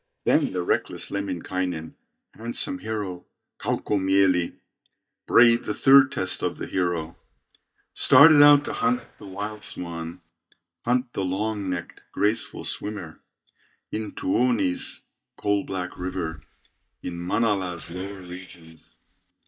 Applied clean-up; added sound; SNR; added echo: neural mask model DeepFilterNet 3.